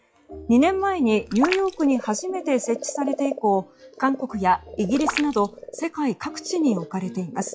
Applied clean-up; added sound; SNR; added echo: classical method log-MMSE.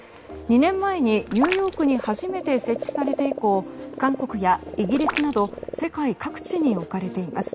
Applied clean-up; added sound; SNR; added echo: none; Raindrop + Frog; 10 dB; none.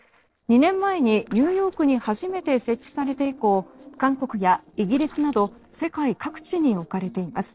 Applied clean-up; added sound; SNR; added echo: neural separator model SepFormer DNS4.